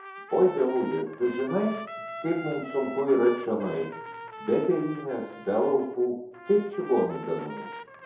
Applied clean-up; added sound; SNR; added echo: none; Trumpet; 14 dB; reverberation time 2.6 s.